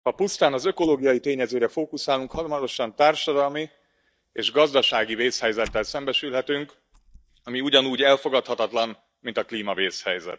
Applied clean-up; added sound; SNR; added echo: neural mask model DeepFilterNet 3.